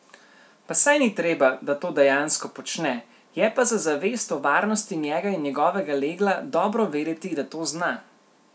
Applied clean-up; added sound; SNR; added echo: none; none; none; none.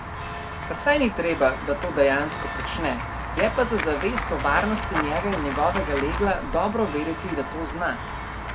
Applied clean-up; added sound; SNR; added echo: none; Walk, footsteps / Run / Bell; 5 dB; none.